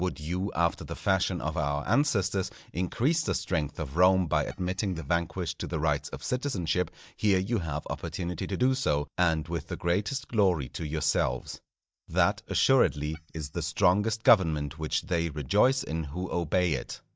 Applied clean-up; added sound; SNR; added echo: neural mask model DeepFilterNet 3.